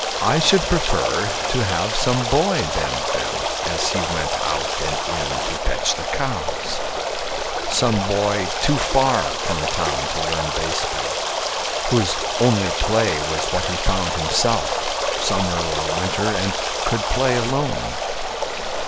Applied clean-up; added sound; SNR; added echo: none; Stream; 0 dB; none.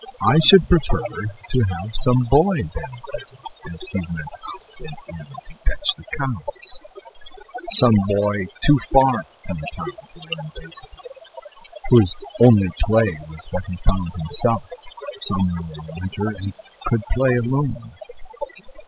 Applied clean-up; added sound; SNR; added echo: classical method spectral subtraction.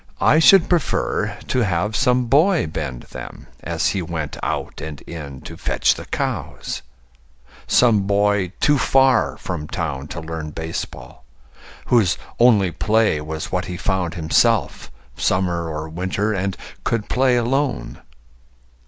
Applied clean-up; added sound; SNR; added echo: none; none; none; none.